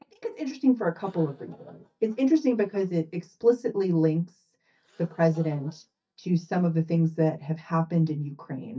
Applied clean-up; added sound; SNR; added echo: neural mask model DeepFilterNet 3.